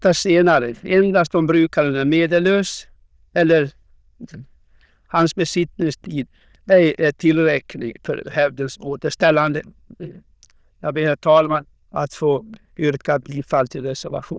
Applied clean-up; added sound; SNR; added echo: neural diffusion model UNIVERSE++.